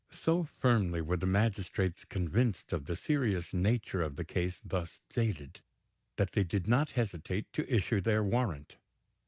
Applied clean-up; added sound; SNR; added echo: none; none; none; none.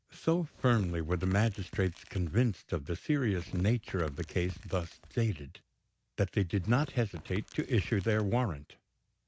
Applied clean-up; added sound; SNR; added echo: none; Tearing; 20 dB; none.